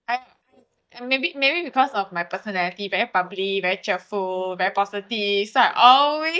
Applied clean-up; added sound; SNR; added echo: neural mask model DeepFilterNet 3.